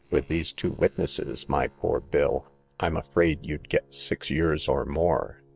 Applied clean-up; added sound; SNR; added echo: neural separator model SepFormer DNS4.